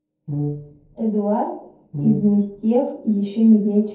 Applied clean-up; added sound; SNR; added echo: neural separator model SepFormer DNS4.